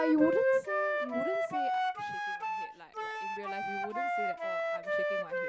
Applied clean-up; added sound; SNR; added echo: none; Wind instrument, woodwind instrument; -4 dB; none.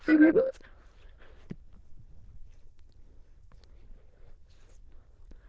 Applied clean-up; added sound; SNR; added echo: neural diffusion model UNIVERSE++.